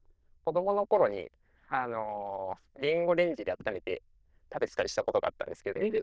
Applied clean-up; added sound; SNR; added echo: neural diffusion model UNIVERSE++.